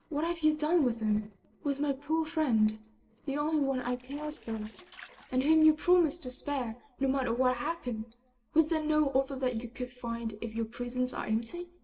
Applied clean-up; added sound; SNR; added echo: neural separator model SepFormer DNS4.